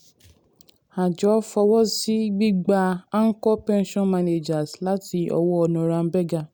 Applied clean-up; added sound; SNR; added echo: none; none; none; none.